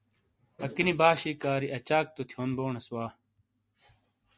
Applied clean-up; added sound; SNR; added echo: none; none; none; none.